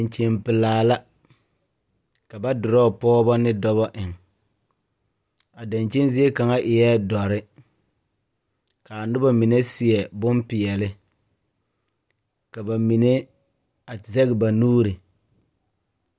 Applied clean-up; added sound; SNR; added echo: none; none; none; none.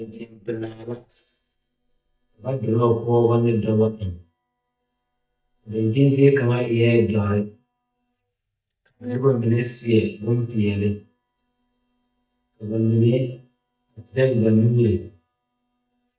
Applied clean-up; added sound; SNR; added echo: neural mask model DeepFilterNet 3.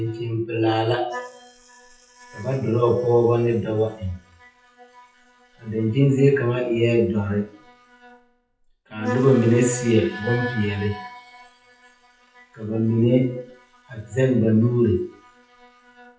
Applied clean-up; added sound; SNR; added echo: classical method WPE with log-MMSE.